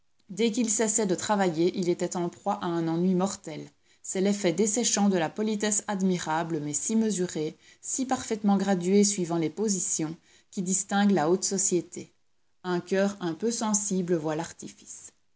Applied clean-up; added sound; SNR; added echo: none; none; none; none.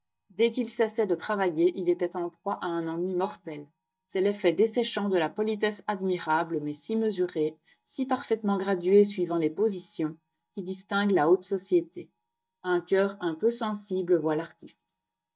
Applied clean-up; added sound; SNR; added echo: neural mask model DeepFilterNet 3.